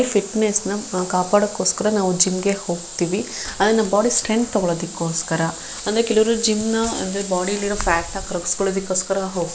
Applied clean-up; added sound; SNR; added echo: none; none; none; none.